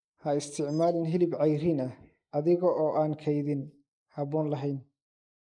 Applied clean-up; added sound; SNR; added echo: neural mask model Resemble Enhance denoiser.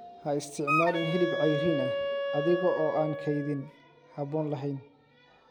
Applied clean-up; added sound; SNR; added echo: none; Wind instrument, woodwind instrument; 1 dB; none.